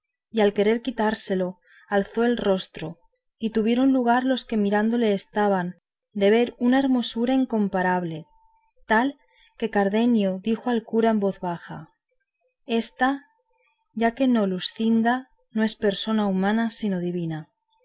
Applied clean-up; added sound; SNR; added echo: none; none; none; none.